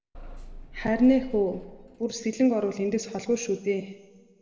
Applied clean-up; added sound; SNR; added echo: none; Bus / Engine; 15 dB; reverberation time 1.2 s.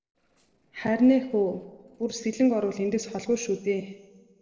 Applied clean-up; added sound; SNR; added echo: neural separator model SepFormer DNS4.